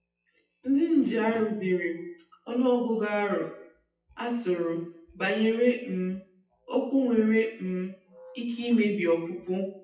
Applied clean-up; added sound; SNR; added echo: classical method WPE with log-MMSE.